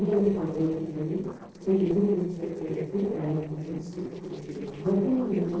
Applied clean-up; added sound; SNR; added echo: neural separator model SepFormer DNS4.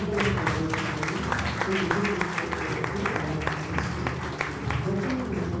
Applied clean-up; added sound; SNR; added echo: none; Applause / Crowd; 2 dB; reverberation time 1.3 s.